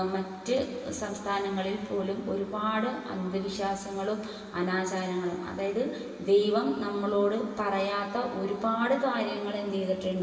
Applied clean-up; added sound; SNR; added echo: none; none; none; reverberation time 2.7 s.